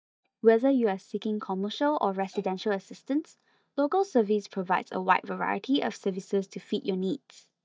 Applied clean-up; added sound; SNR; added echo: neural mask model DeepFilterNet 3.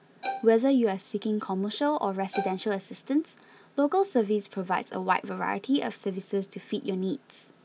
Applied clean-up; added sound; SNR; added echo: none; Bowed string instrument; 8 dB; none.